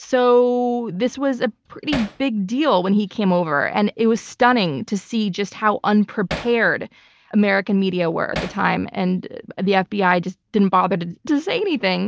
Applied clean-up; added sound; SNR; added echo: none; Hammer; 11 dB; none.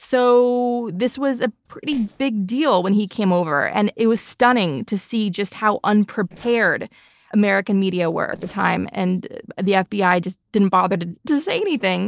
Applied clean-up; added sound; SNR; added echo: neural separator model SepFormer DNS4.